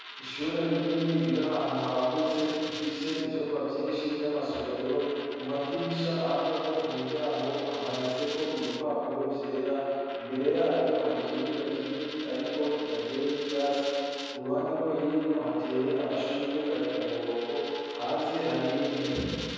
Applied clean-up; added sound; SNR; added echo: none; Coin (dropping); 13 dB; reverberation time 2.1 s.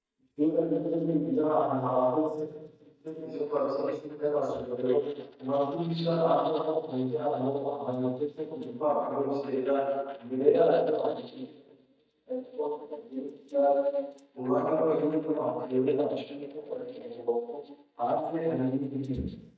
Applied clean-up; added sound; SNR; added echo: neural mask model DeepFilterNet 3.